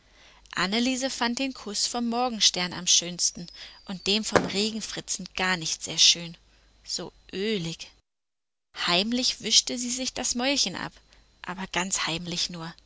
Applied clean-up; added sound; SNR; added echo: none; Fireworks; 6 dB; none.